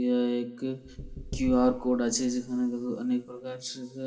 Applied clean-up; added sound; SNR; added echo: none; Knock / Wood; 13 dB; reverberation time 1.4 s.